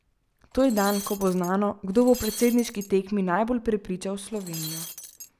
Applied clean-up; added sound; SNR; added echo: none; Shatter; 13 dB; none.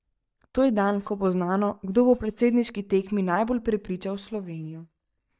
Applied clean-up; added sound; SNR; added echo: neural mask model DeepFilterNet 3.